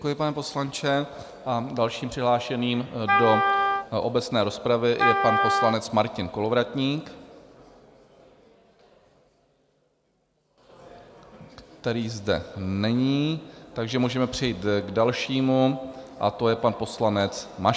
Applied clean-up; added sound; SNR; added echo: none; Wind instrument, woodwind instrument; -1 dB; none.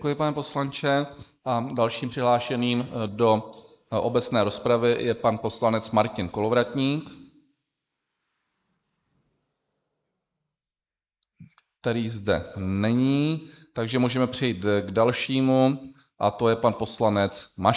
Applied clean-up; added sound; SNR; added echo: neural mask model Resemble Enhance denoiser.